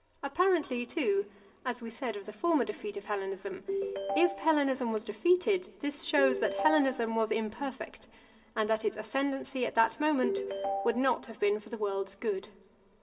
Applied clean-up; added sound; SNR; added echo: none; Ringtone; 4 dB; reverberation time 1.4 s.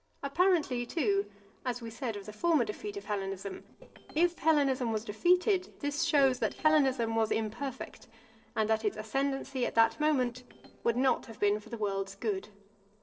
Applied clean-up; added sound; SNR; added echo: neural separator model SepFormer DNS4.